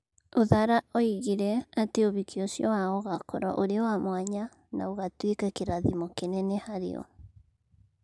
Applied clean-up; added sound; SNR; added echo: none; none; none; none.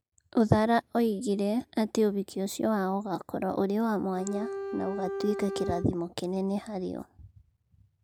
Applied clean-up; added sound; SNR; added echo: none; Bowed string instrument; 6 dB; none.